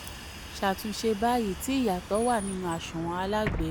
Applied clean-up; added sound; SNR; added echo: none; Bus; 9 dB; none.